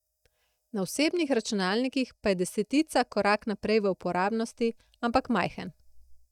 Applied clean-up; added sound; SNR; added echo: neural mask model DeepFilterNet 3.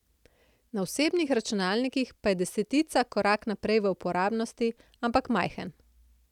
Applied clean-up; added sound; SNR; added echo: none; none; none; none.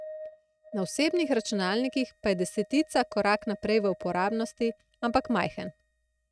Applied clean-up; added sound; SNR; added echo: neural mask model RNNoise.